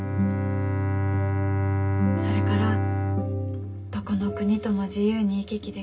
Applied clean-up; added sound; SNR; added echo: none; Bowed string instrument; -2 dB; reverberation time 0.4 s.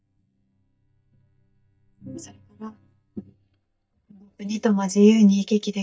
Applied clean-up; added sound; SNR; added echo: neural mask model DeepFilterNet 3.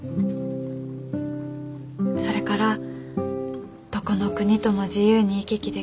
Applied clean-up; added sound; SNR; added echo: none; none; none; none.